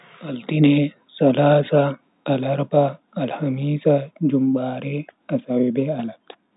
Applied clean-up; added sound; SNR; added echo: none; none; none; none.